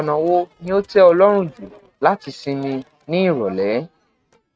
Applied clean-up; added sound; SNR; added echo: neural mask model RNNoise.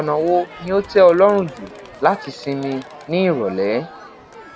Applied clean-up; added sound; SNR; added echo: none; Crowd; 19 dB; none.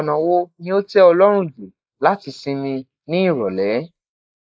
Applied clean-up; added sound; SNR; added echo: neural mask model Resemble Enhance denoiser.